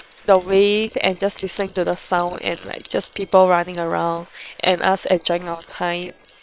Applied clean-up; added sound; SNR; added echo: neural separator model SepFormer WHAM!.